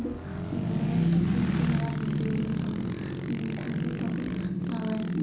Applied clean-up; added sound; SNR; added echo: none; Motorcycle / Engine; 10 dB; reverberation time 1.2 s.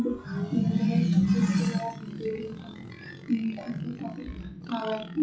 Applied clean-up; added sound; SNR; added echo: classical method WPE with log-MMSE.